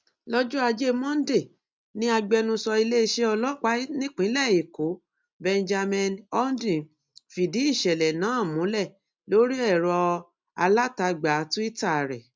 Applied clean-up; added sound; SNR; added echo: none; none; none; none.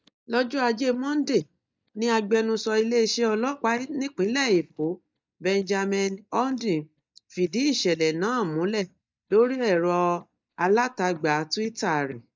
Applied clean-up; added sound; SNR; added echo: neural mask model DeepFilterNet 3.